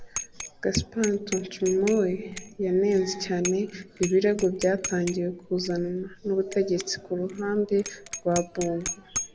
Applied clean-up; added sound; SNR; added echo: none; Bicycle bell; 12 dB; none.